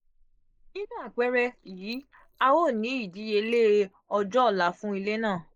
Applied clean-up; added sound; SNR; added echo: neural mask model Resemble Enhance denoiser.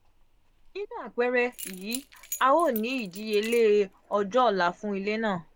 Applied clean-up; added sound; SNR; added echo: none; Keys jangling; 18 dB; none.